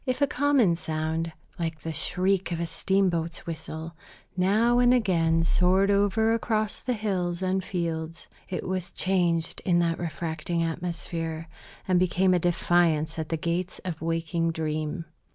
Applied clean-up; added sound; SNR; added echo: none; none; none; none.